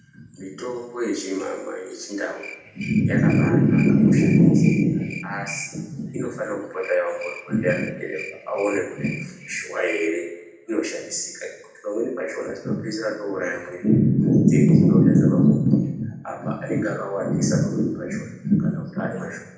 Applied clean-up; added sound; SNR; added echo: none; Cricket; 16 dB; reverberation time 0.9 s.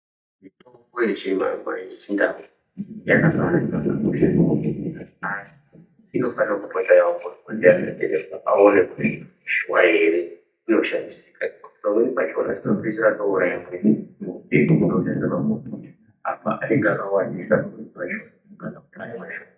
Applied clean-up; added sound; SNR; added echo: neural mask model DeepFilterNet 3.